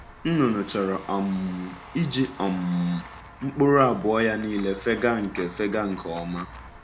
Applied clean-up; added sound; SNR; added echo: none; Tools + Walk, footsteps / Run / Bell; 17 dB; none.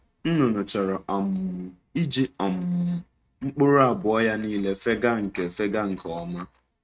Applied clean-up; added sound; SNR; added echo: neural mask model RNNoise.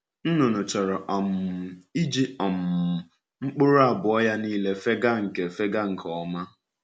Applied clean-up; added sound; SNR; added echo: none; none; none; none.